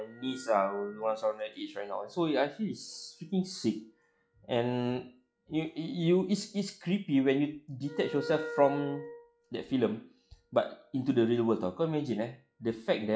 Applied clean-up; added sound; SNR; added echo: classical method log-MMSE.